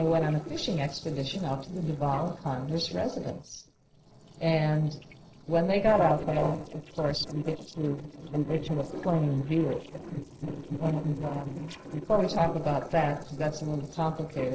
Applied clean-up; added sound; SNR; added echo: neural separator model SepFormer DNS4.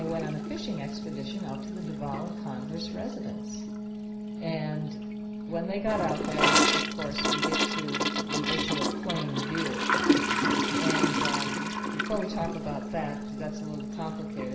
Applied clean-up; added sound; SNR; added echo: none; Toilet flush / Gurgling; -2 dB; reverberation time 0.5 s.